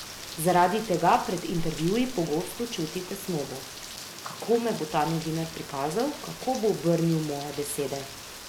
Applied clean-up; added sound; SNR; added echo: none; Rain; 11 dB; none.